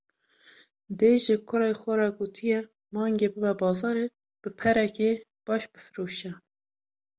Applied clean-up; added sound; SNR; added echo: none; none; none; none.